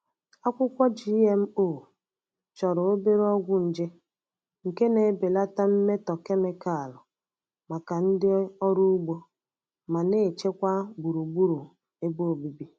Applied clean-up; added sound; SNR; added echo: none; none; none; none.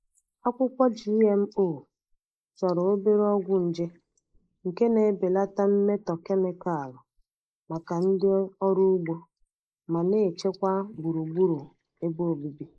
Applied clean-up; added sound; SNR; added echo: neural mask model Resemble Enhance denoiser.